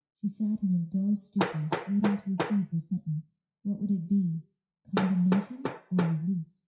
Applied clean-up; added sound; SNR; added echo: classical method WPE with log-MMSE.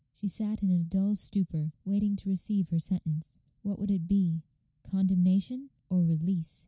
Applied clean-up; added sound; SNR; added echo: none; none; none; none.